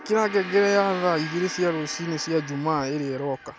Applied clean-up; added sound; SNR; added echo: none; Gong; 13 dB; none.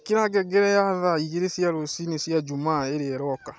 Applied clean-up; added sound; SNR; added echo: none; none; none; none.